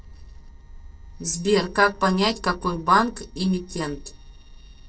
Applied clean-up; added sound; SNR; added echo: neural separator model SepFormer DNS4.